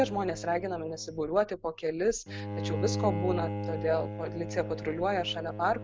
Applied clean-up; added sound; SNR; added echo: none; Bowed string instrument; 5 dB; none.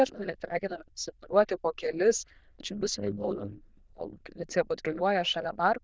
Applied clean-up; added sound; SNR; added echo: neural diffusion model UNIVERSE++.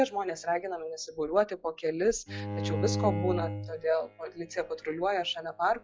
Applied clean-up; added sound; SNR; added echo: classical method log-MMSE.